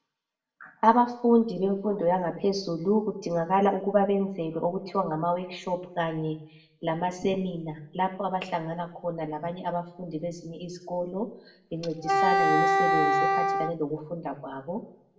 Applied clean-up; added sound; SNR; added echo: none; Wind instrument, woodwind instrument; -4 dB; reverberation time 0.5 s.